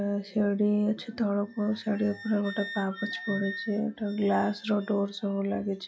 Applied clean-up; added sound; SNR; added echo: classical method log-MMSE.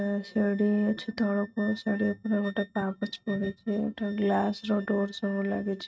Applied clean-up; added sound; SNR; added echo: neural mask model RNNoise.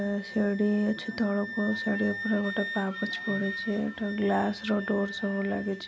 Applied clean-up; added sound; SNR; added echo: none; Wind instrument, woodwind instrument; 9 dB; none.